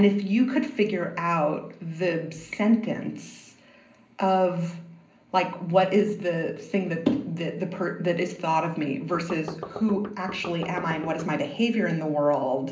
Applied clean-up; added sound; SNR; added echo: none; Knock; 12 dB; reverberation time 0.5 s.